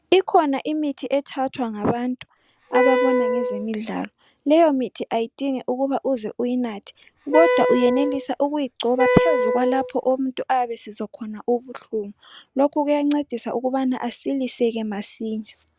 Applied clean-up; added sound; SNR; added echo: none; Wind instrument, woodwind instrument; 0 dB; none.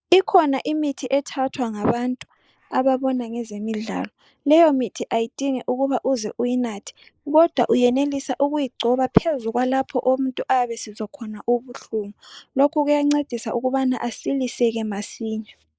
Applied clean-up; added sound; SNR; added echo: neural mask model Resemble Enhance denoiser.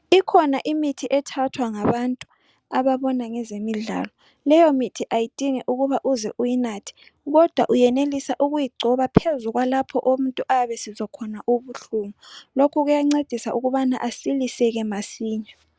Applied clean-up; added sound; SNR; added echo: none; none; none; none.